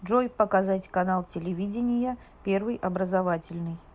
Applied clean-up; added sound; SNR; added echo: none; none; none; none.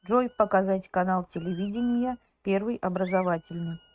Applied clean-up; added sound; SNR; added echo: neural mask model RNNoise.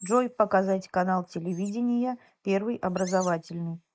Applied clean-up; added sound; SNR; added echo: neural mask model Resemble Enhance denoiser.